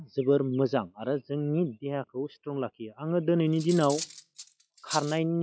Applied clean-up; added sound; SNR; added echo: classical method log-MMSE.